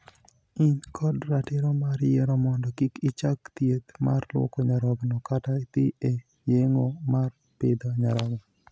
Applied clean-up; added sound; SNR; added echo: none; none; none; none.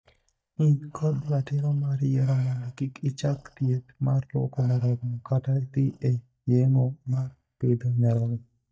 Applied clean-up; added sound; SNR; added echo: neural mask model DeepFilterNet 3.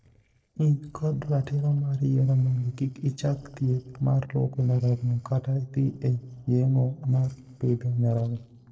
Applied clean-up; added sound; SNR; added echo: neural separator model SepFormer DNS4.